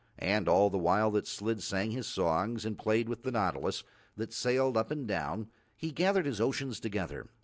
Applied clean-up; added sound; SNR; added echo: none; none; none; none.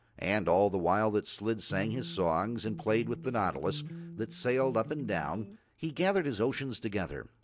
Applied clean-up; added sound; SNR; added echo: none; Electric guitar; 12 dB; none.